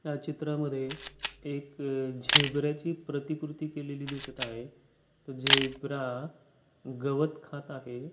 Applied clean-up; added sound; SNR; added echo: none; Camera; -3 dB; reverberation time 0.7 s.